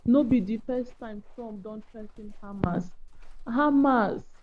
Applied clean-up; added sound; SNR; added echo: none; Walk, footsteps; 16 dB; none.